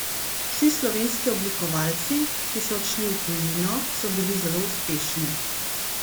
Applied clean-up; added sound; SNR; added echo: none; Water; 0 dB; none.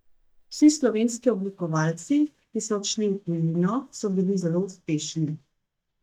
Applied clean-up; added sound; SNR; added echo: neural mask model DeepFilterNet 3.